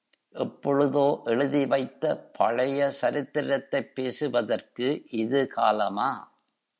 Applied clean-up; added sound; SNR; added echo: none; none; none; none.